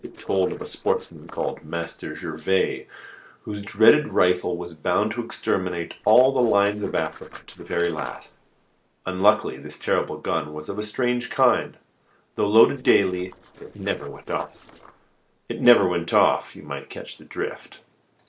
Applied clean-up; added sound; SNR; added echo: neural separator model SepFormer DNS4.